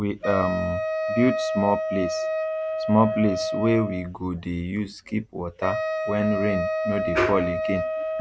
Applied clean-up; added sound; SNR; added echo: none; Wind instrument, woodwind instrument; 2 dB; none.